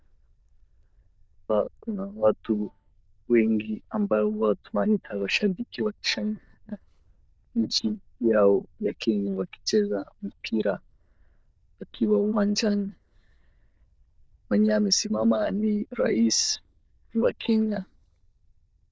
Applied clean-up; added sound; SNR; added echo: neural diffusion model UNIVERSE++.